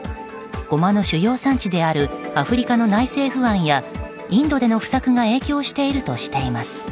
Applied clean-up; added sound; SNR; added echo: none; none; none; none.